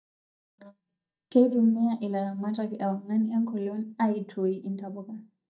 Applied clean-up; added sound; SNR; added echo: neural mask model DeepFilterNet 3.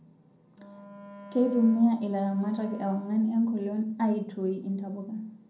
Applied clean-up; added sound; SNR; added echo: none; Wind instrument, woodwind instrument; 19 dB; reverberation time 0.5 s.